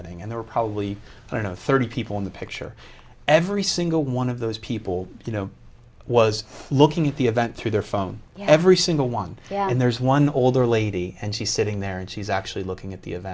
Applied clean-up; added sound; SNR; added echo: none; none; none; none.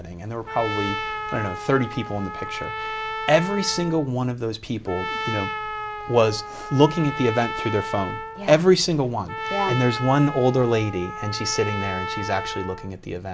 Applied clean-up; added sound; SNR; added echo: none; Trumpet; 8 dB; none.